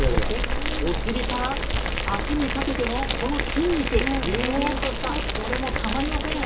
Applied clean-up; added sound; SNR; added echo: none; Boiling; -2 dB; reverberation time 0.2 s.